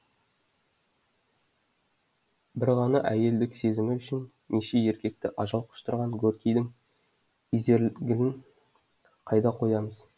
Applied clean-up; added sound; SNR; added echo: none; none; none; none.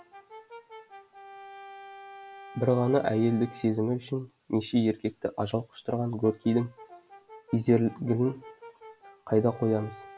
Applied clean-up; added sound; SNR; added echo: none; Brass instrument; 20 dB; none.